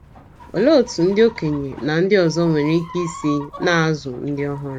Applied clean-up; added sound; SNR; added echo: none; Chicken, rooster; 18 dB; none.